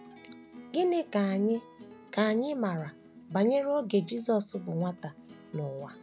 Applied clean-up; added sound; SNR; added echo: none; Acoustic guitar; 19 dB; none.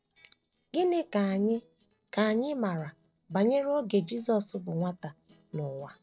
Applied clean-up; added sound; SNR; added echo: neural separator model SepFormer DNS4.